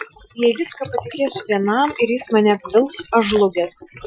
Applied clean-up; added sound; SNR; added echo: classical method Wiener filter.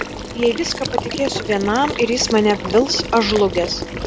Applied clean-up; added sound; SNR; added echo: none; Water / Liquid; 7 dB; none.